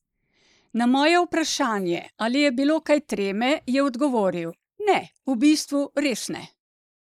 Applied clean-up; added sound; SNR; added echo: neural mask model Resemble Enhance denoiser.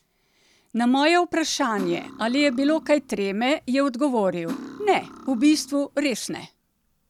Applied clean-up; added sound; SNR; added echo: none; Cutlery, silverware; 15 dB; none.